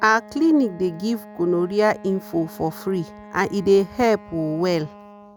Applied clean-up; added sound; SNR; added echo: none; Wind instrument, woodwind instrument; 20 dB; none.